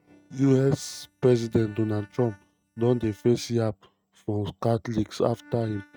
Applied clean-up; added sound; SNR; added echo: neural mask model RNNoise.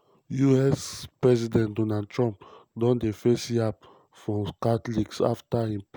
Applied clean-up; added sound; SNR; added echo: none; none; none; none.